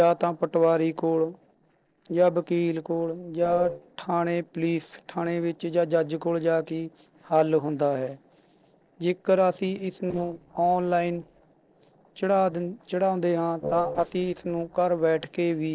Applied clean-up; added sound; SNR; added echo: neural separator model SepFormer DNS4.